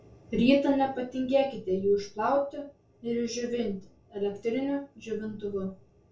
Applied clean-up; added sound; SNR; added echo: none; none; none; reverberation time 0.2 s.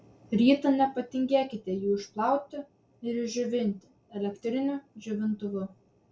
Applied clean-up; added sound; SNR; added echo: none; none; none; none.